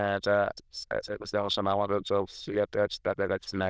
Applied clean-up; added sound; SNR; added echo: neural diffusion model UNIVERSE++.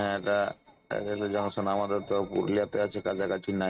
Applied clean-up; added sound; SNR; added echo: neural mask model RNNoise.